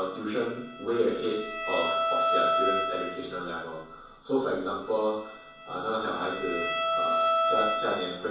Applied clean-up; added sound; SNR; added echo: none; Bowed string instrument; -1 dB; reverberation time 0.7 s.